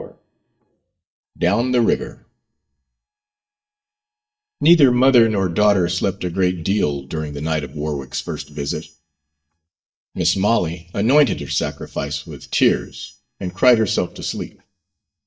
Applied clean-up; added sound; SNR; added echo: neural mask model DeepFilterNet 3.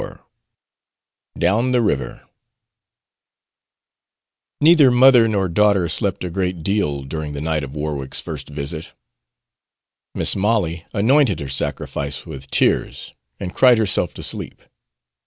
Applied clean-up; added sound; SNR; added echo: none; none; none; none.